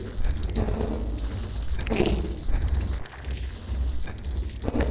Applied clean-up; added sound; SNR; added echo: neural separator model SepFormer DNS4.